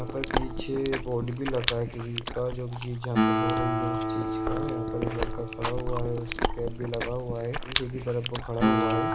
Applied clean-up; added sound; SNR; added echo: none; Chewing, mastication + Acoustic guitar; -3 dB; none.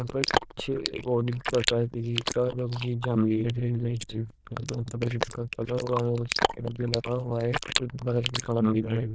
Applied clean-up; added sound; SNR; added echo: neural diffusion model UNIVERSE++.